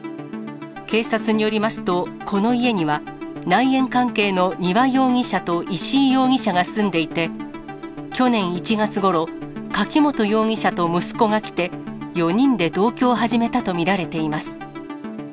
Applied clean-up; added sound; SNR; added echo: none; none; none; none.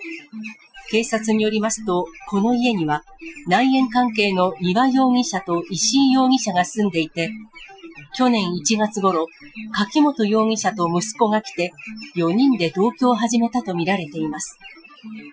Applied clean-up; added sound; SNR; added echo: classical method Wiener filter.